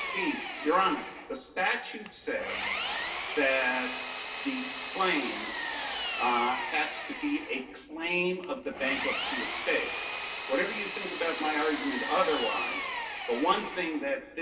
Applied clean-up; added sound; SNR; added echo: none; Engine; 2 dB; reverberation time 1.7 s.